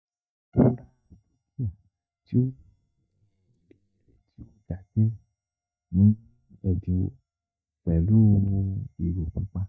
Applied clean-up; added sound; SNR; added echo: neural mask model DeepFilterNet 3.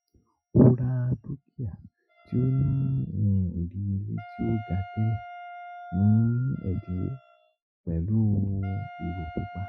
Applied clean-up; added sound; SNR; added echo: classical method Wiener filter.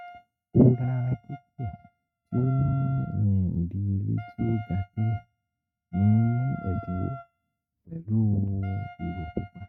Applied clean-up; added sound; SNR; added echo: neural mask model RNNoise.